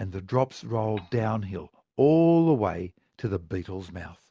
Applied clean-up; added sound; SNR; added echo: neural mask model Resemble Enhance denoiser.